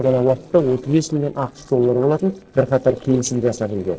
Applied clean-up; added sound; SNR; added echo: neural separator model SepFormer DNS4.